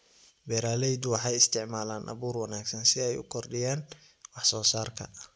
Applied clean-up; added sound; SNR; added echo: none; none; none; none.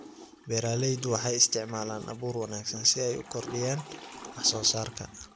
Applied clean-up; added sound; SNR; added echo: none; Toilet flush / Water; 15 dB; none.